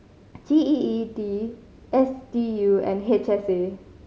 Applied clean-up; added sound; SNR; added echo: none; none; none; none.